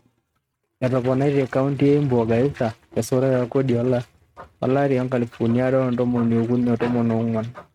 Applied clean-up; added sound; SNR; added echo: neural mask model RNNoise.